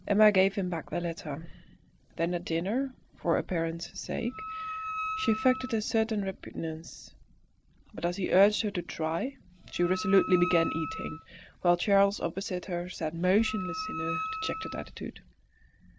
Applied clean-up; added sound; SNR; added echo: none; Wind instrument, woodwind instrument; 9 dB; none.